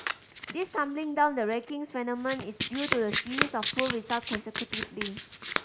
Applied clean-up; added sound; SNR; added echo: none; Domestic sounds, home sounds; 0 dB; none.